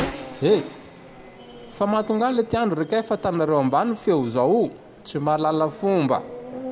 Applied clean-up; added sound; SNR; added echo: none; Race car, auto racing / Accelerating, revving, vroom; 15 dB; none.